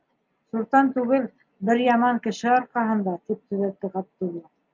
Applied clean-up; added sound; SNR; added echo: none; none; none; none.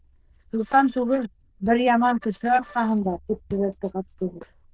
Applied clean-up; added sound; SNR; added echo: neural diffusion model UNIVERSE++.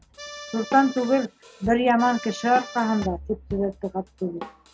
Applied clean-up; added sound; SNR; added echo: none; Accordion + Drum kit; 14 dB; none.